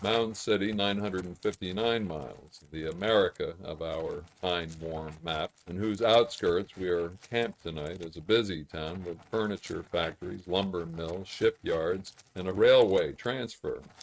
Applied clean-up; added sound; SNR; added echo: neural mask model RNNoise.